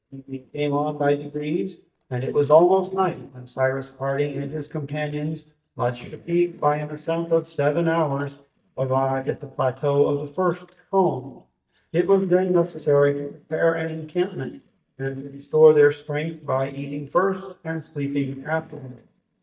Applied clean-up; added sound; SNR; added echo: neural mask model DeepFilterNet 3.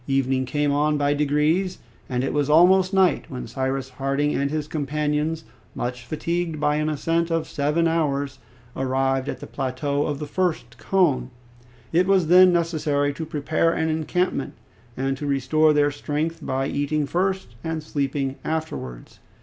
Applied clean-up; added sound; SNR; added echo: none; none; none; none.